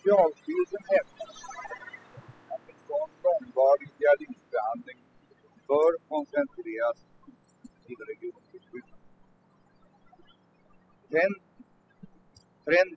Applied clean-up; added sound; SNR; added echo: classical method spectral subtraction.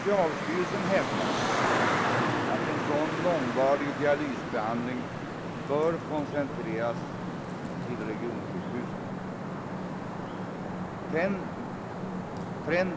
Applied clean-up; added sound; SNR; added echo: none; Traffic noise, roadway noise; 0 dB; none.